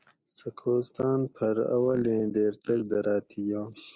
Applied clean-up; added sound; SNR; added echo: neural mask model Resemble Enhance denoiser.